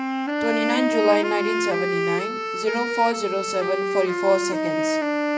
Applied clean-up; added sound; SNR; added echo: none; Wind instrument, woodwind instrument; -1 dB; reverberation time 1.4 s.